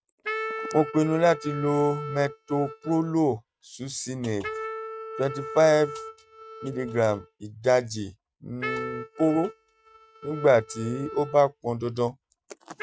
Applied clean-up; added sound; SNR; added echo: neural mask model RNNoise.